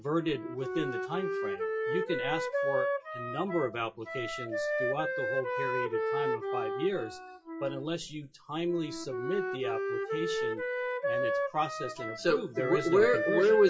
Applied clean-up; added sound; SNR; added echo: classical method WPE with log-MMSE.